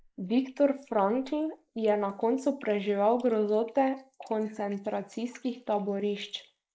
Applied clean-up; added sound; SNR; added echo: neural mask model Resemble Enhance denoiser.